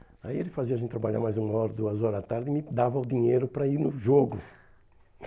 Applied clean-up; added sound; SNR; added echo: none; none; none; none.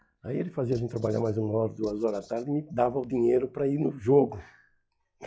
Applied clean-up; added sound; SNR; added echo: classical method log-MMSE.